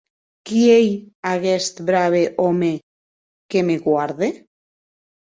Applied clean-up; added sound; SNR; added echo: none; none; none; none.